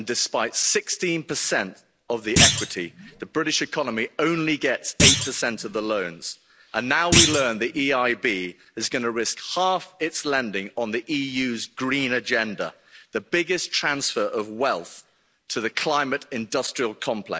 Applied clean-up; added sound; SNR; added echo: none; Thump, thud; -2 dB; none.